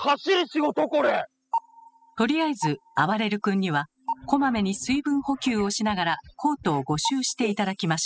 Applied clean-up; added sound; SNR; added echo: classical method spectral subtraction.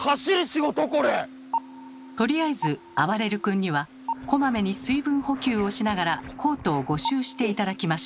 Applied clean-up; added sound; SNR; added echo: none; Keyboard (musical); 18 dB; none.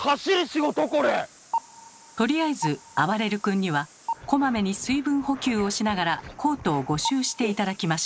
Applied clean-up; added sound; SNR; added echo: none; none; none; none.